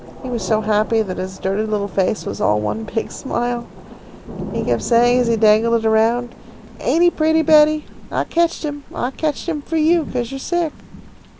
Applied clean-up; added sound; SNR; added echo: none; Thunder / Rain; 14 dB; none.